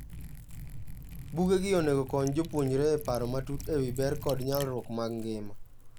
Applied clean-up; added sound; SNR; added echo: none; Liquid + Crackle; 9 dB; none.